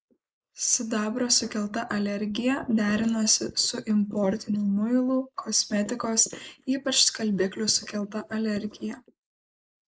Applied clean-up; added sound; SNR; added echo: neural mask model Resemble Enhance denoiser.